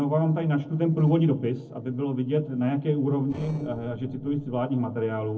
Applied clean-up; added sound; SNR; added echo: neural separator model SepFormer DNS4.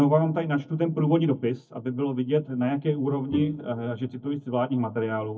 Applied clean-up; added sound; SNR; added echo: neural mask model DeepFilterNet 3.